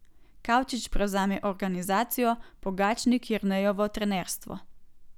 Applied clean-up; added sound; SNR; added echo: none; none; none; none.